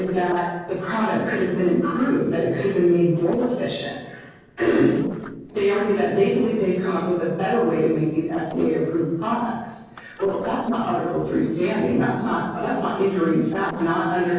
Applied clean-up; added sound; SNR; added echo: neural separator model SepFormer DNS4.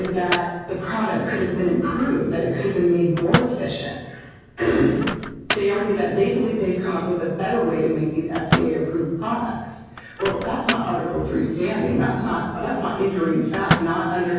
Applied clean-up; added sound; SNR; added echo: none; Microwave oven; 8 dB; reverberation time 1.3 s.